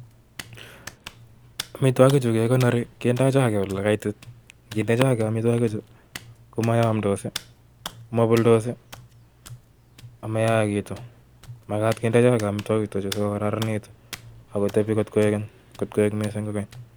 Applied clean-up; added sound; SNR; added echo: none; Hands; 19 dB; none.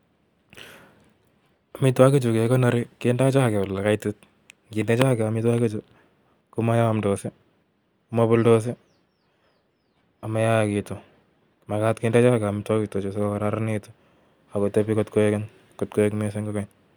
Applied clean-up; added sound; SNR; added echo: none; none; none; none.